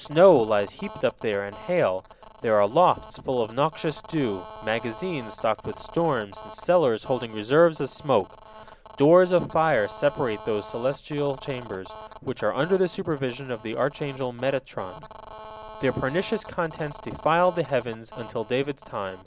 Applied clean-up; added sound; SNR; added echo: none; Telephone; 19 dB; none.